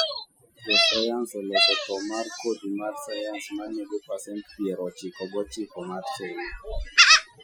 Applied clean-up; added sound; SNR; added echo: classical method Wiener filter.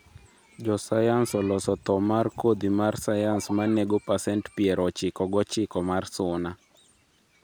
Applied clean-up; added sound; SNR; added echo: none; none; none; none.